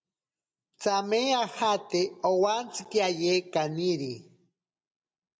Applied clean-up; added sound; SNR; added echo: none; none; none; none.